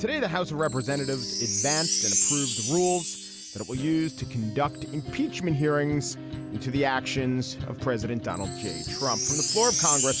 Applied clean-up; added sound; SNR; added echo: none; Wind chime; 3 dB; none.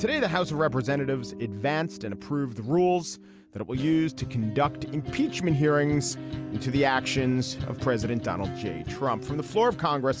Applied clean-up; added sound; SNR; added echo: none; none; none; none.